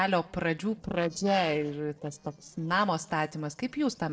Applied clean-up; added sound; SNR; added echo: neural separator model SepFormer DNS4.